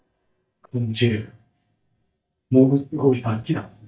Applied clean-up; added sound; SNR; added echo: neural mask model DeepFilterNet 3.